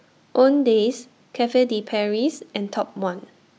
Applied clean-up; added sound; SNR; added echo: none; none; none; none.